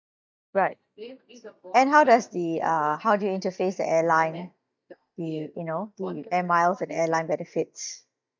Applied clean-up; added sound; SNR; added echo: neural mask model DeepFilterNet 3.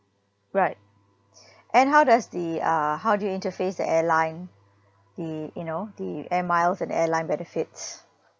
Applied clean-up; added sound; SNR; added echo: none; none; none; none.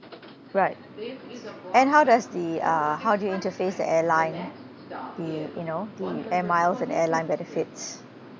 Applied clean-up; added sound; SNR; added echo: none; Subway, metro, underground; 13 dB; none.